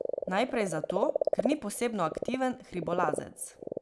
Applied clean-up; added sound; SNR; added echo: none; Frog; 2 dB; none.